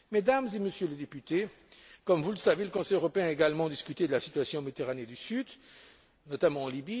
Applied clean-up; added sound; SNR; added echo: none; none; none; none.